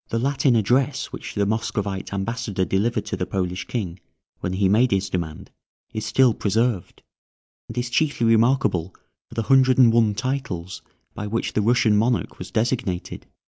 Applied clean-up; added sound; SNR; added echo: none; none; none; none.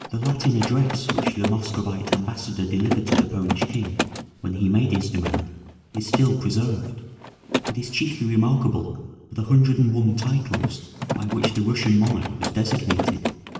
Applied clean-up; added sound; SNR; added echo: none; Mechanisms; 6 dB; reverberation time 1.2 s.